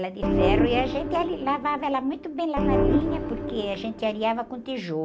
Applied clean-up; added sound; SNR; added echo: none; Organ; -1 dB; none.